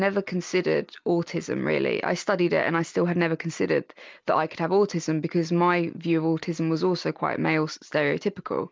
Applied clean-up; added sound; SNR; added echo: none; none; none; none.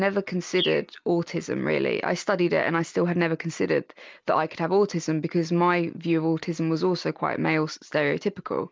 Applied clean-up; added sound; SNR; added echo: none; Bird; 13 dB; none.